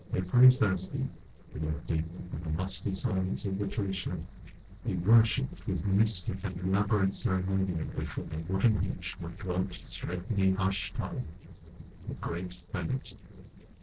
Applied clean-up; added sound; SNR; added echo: neural separator model SepFormer DNS4.